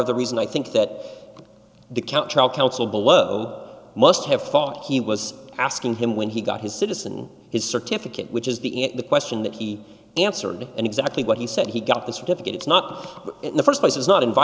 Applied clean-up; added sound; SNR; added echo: none; none; none; none.